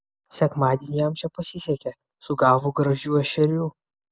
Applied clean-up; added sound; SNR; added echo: none; none; none; none.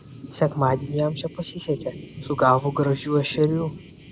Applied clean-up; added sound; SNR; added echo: none; Thunder; 14 dB; none.